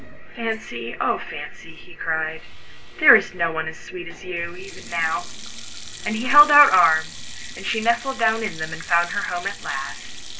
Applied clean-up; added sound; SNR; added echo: none; Sink (filling or washing); 18 dB; reverberation time 0.1 s.